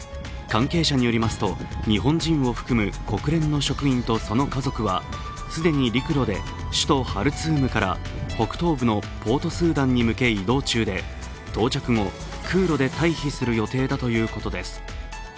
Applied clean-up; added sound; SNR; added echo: none; Guitar + Motorcycle; 17 dB; none.